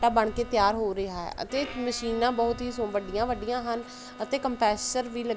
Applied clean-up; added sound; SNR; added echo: none; Bowed string instrument; 17 dB; none.